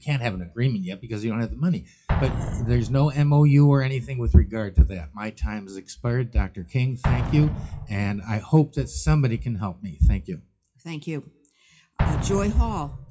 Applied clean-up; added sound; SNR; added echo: classical method WPE with log-MMSE.